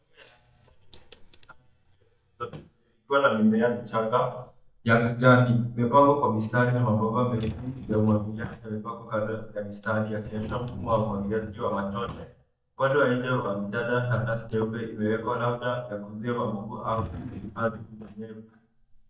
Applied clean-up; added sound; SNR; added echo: neural mask model DeepFilterNet 3.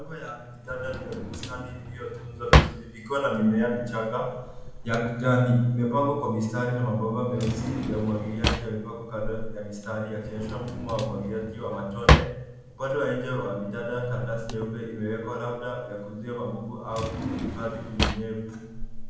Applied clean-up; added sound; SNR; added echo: none; Drawer open or close; 1 dB; reverberation time 0.9 s.